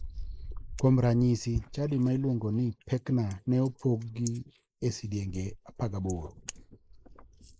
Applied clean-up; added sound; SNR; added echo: neural mask model Resemble Enhance denoiser.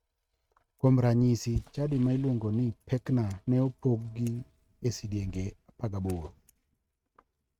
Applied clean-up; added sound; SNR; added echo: neural mask model RNNoise.